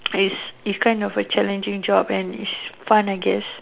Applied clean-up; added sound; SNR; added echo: none; none; none; none.